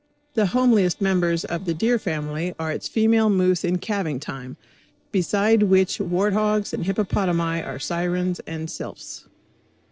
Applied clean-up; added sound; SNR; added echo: neural separator model SepFormer DNS4.